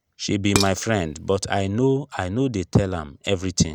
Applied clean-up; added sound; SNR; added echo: none; Dishes, pots, and pans; 5 dB; none.